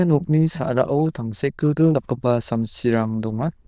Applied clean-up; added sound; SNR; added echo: neural diffusion model UNIVERSE++.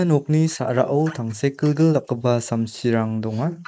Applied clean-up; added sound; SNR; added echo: neural mask model Resemble Enhance denoiser.